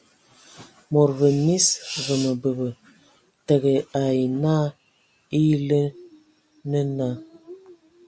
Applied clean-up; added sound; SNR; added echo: none; none; none; none.